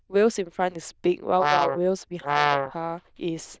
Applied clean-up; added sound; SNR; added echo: neural diffusion model UNIVERSE++.